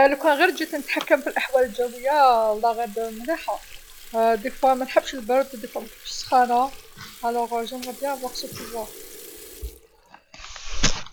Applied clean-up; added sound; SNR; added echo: none; Sink (filling or washing) / Water tap, faucet; 11 dB; none.